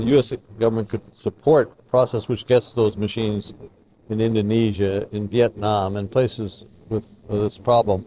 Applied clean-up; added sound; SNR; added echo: neural separator model SepFormer DNS4.